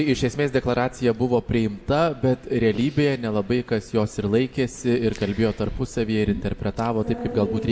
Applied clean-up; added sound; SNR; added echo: none; none; none; none.